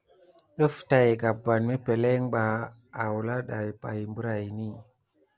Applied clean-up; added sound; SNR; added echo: none; none; none; none.